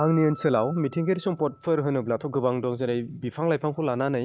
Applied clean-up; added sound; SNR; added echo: neural mask model RNNoise.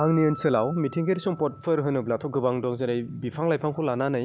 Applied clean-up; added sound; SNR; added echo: none; Piano; 19 dB; none.